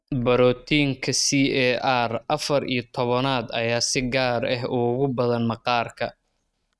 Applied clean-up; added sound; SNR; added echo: neural mask model RNNoise.